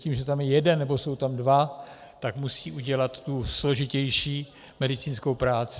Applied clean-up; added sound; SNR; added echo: none; none; none; none.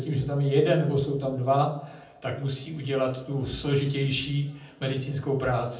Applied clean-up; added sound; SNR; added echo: none; none; none; reverberation time 0.6 s.